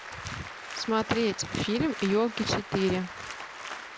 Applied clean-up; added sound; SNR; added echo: none; Applause + Applause; 10 dB; none.